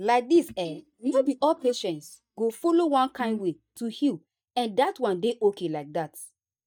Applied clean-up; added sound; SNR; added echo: neural mask model DeepFilterNet 3.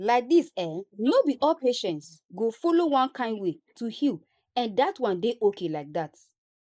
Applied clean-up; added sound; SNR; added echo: neural mask model Resemble Enhance denoiser.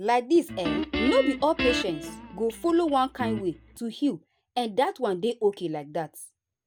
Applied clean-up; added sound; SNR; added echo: none; Guitar; 6 dB; none.